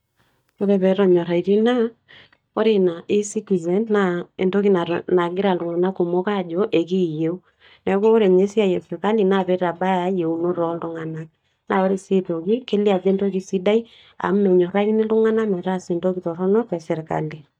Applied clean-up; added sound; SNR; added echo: neural mask model DeepFilterNet 3.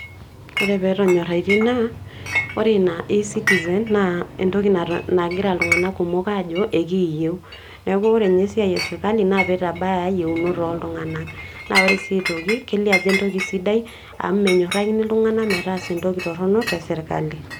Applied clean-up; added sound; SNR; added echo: none; Chink, clink; 8 dB; none.